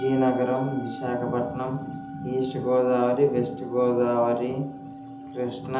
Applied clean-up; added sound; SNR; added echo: none; Musical instrument; 12 dB; reverberation time 1.2 s.